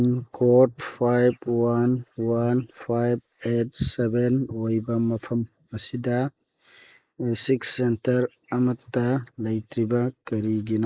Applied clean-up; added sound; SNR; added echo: neural mask model Resemble Enhance denoiser.